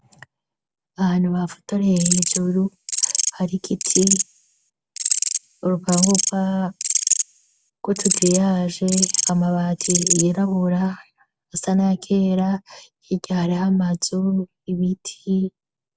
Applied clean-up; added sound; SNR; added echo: none; Insect; 1 dB; none.